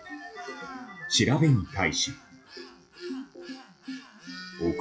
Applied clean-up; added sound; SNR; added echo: classical method WPE with log-MMSE.